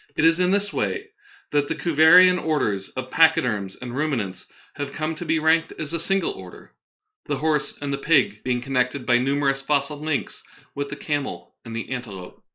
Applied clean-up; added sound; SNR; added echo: neural mask model Resemble Enhance denoiser.